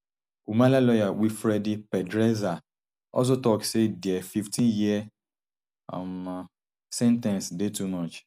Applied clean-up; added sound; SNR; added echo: none; none; none; none.